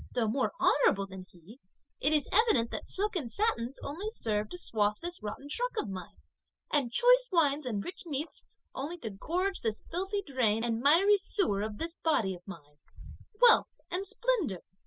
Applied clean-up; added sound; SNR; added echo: classical method spectral subtraction.